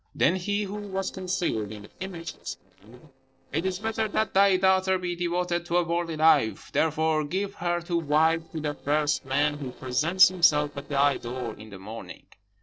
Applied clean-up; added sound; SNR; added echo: neural separator model SepFormer DNS4.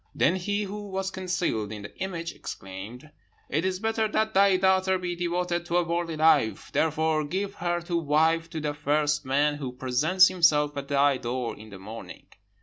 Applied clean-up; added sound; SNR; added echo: none; none; none; none.